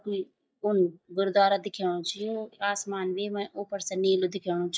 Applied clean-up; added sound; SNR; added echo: neural mask model DeepFilterNet 3.